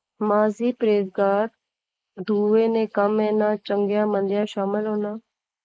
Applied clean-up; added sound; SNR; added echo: neural mask model Resemble Enhance denoiser.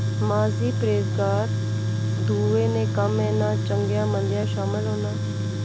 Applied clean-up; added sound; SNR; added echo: none; Tools; -3 dB; none.